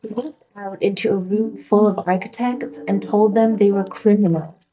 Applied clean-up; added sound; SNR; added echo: neural mask model DeepFilterNet 3.